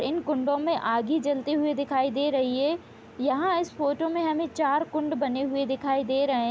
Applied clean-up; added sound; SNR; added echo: none; none; none; none.